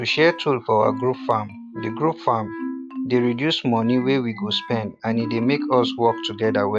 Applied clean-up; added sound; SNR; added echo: classical method log-MMSE.